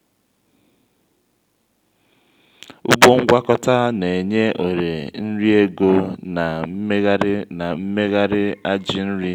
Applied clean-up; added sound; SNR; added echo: none; none; none; none.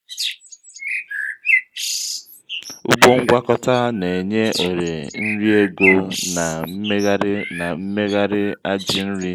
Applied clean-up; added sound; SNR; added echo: neural mask model Resemble Enhance denoiser.